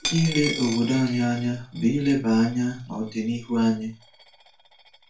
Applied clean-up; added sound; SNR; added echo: none; Coin (dropping); 12 dB; reverberation time 0.2 s.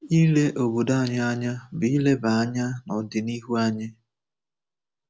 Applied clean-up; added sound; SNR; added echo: none; none; none; none.